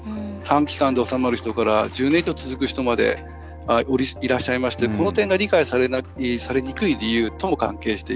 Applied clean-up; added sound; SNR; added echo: none; none; none; none.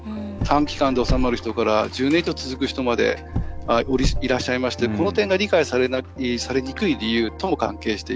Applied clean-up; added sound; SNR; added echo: none; Car; 3 dB; none.